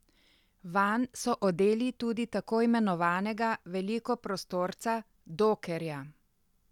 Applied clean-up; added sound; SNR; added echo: none; none; none; none.